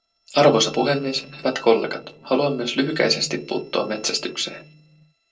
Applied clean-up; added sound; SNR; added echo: neural separator model SepFormer DNS4.